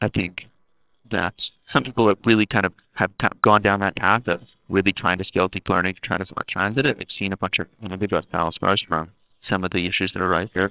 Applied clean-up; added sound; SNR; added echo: neural separator model SepFormer WHAMR!.